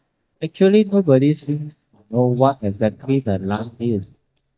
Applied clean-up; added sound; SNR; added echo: neural mask model DeepFilterNet 3.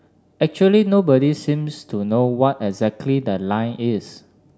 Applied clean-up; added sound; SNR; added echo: none; none; none; none.